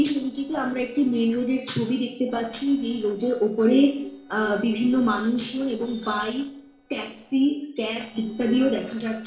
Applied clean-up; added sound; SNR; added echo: neural separator model SepFormer DNS4.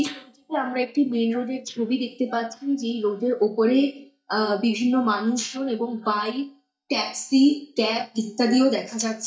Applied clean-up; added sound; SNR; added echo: neural mask model DeepFilterNet 3.